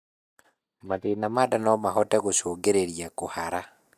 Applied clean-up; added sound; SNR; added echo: neural mask model DeepFilterNet 3.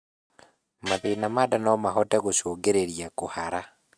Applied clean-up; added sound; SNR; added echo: neural mask model RNNoise.